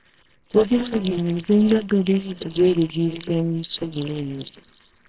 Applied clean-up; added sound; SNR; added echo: neural separator model SepFormer WHAMR!.